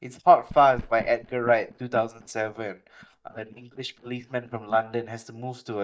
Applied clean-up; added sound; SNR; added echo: neural mask model DeepFilterNet 3.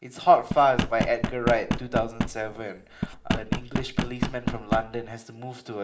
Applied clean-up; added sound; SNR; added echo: none; Knock; 3 dB; reverberation time 0.7 s.